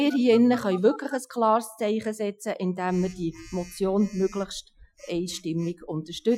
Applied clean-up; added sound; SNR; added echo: classical method Wiener filter.